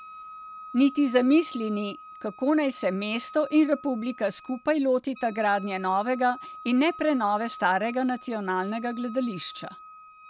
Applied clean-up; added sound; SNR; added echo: none; Wind instrument, woodwind instrument; 18 dB; none.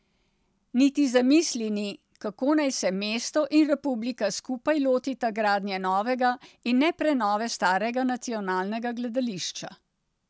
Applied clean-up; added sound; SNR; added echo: none; none; none; none.